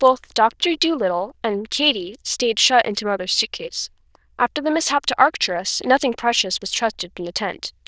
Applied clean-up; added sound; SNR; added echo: neural diffusion model UNIVERSE++.